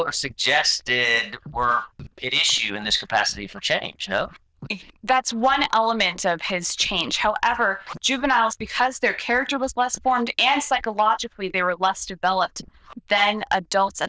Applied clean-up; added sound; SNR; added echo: neural diffusion model UNIVERSE++.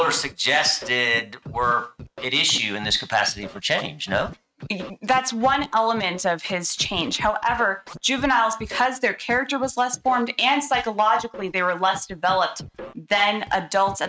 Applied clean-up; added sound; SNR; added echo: neural mask model RNNoise.